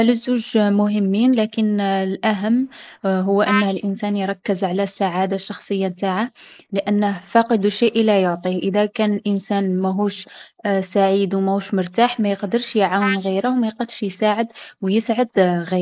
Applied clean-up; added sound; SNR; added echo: neural mask model Resemble Enhance denoiser.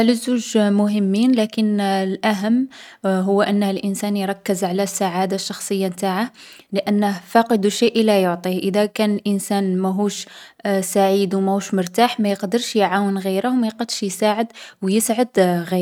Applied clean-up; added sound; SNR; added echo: none; none; none; none.